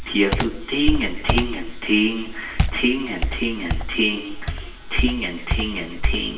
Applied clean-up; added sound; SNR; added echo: none; Computer keyboard; 1 dB; reverberation time 0.9 s.